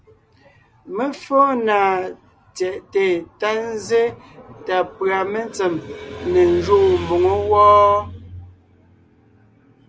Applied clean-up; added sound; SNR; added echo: none; none; none; none.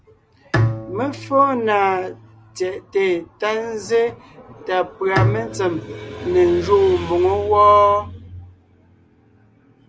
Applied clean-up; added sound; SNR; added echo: none; Bowed string instrument; 8 dB; none.